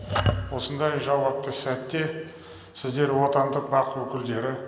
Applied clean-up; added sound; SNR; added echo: none; none; none; none.